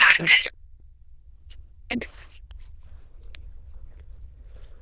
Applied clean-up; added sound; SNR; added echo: neural diffusion model UNIVERSE++.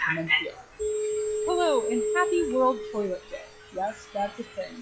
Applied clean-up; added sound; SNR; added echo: classical method log-MMSE.